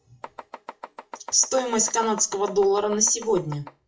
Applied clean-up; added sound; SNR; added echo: classical method WPE with log-MMSE.